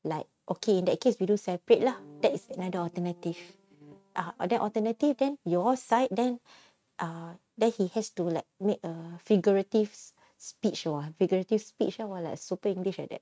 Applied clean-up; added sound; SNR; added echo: neural mask model RNNoise.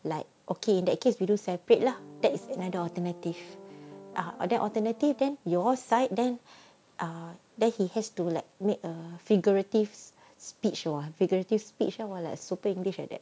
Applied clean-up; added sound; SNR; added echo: none; Piano; 18 dB; none.